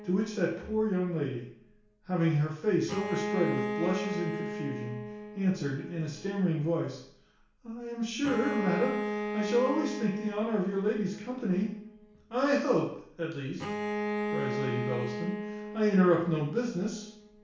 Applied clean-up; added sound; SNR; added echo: none; Bowed string instrument; 7 dB; reverberation time 0.6 s.